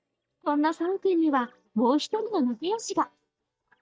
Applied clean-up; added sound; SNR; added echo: neural mask model DeepFilterNet 3.